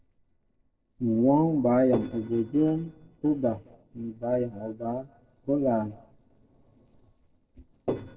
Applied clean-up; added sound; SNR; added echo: neural separator model SepFormer DNS4.